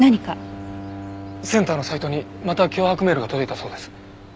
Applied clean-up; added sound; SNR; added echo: none; Bowed string instrument; 15 dB; none.